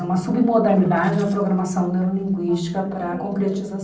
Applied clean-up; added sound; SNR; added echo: neural separator model SepFormer DNS4.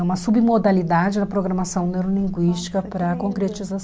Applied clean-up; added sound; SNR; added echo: none; none; none; none.